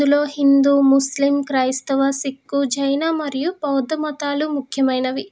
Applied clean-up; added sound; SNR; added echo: none; none; none; none.